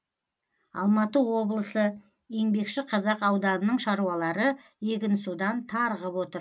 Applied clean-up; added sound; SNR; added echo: none; none; none; none.